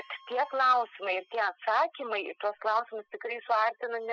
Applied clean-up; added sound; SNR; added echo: classical method spectral subtraction.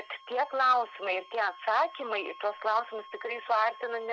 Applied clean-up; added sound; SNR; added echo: none; Wind instrument, woodwind instrument; 19 dB; none.